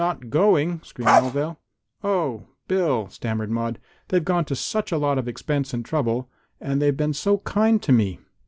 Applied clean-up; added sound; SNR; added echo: none; Bark; 0 dB; none.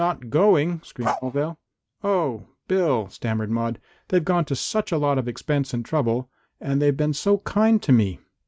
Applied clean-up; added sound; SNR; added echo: neural mask model RNNoise.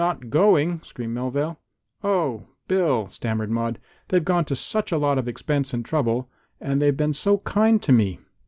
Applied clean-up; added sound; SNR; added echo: none; none; none; none.